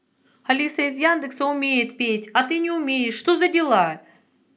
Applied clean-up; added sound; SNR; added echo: none; none; none; none.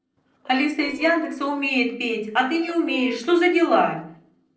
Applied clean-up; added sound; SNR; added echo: neural separator model SepFormer DNS4.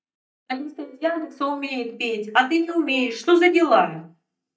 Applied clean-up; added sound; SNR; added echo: neural mask model DeepFilterNet 3.